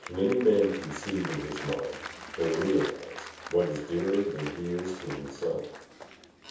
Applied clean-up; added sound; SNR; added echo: none; Applause; 12 dB; reverberation time 0.7 s.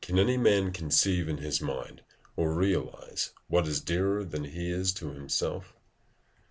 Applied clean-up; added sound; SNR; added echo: none; none; none; none.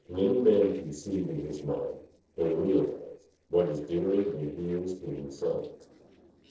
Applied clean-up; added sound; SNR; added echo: neural separator model SepFormer DNS4.